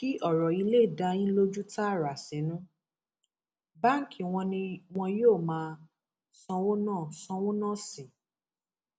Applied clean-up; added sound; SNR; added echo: none; none; none; none.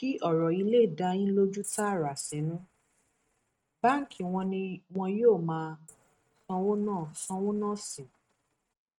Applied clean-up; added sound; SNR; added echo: neural mask model RNNoise.